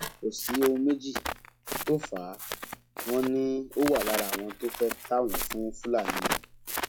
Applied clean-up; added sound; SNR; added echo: classical method log-MMSE.